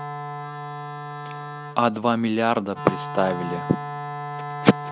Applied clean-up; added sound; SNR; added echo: none; Wind instrument, woodwind instrument; 8 dB; none.